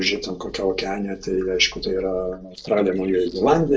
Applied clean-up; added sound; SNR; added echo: neural separator model SepFormer DNS4.